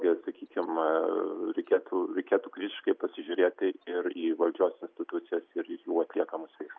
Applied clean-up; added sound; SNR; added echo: none; none; none; none.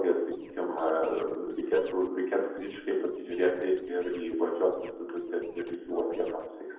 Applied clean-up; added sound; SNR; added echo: neural separator model SepFormer DNS4.